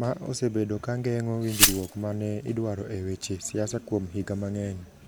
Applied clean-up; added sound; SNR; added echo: none; Glass; -1 dB; none.